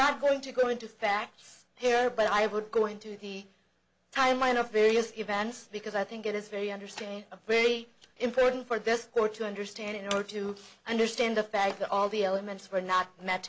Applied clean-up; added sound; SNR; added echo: none; none; none; none.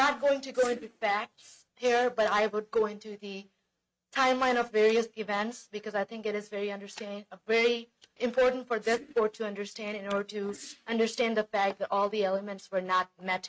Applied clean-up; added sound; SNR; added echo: neural mask model RNNoise.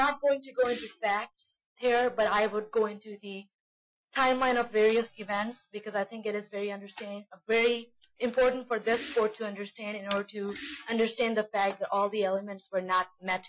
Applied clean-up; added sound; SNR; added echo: classical method Wiener filter.